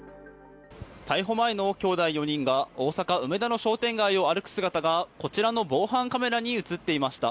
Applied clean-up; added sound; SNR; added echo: none; none; none; none.